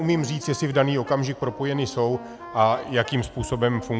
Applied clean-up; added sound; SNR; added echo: none; Wind instrument, woodwind instrument; 17 dB; none.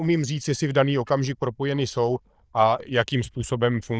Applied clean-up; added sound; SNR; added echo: neural diffusion model UNIVERSE++.